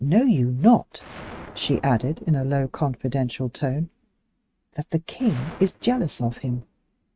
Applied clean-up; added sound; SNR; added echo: neural mask model RNNoise.